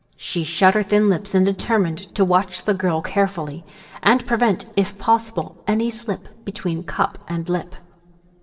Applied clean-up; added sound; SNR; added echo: neural separator model SepFormer DNS4.